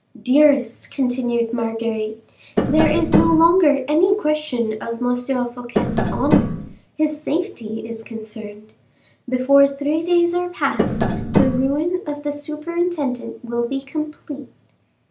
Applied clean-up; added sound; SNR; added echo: none; Tap; -1 dB; none.